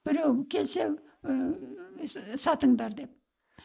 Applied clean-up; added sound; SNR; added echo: neural mask model Resemble Enhance denoiser.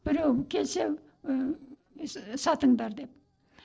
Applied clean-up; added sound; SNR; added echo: neural separator model SepFormer DNS4.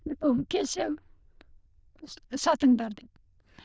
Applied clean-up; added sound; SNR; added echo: neural diffusion model UNIVERSE++.